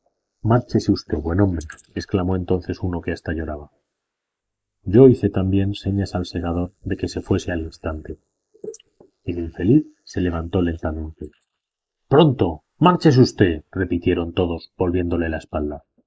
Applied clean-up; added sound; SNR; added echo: neural mask model Resemble Enhance denoiser.